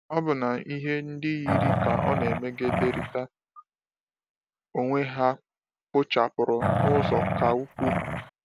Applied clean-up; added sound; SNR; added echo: none; Growling; -2 dB; none.